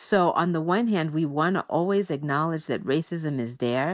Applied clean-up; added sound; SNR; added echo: none; none; none; none.